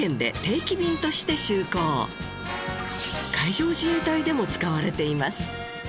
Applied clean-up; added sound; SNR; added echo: none; none; none; none.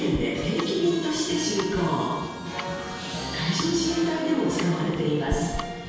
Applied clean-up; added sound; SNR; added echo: none; Tick-tock; 13 dB; reverberation time 1.2 s.